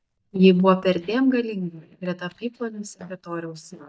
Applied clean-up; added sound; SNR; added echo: neural mask model DeepFilterNet 3.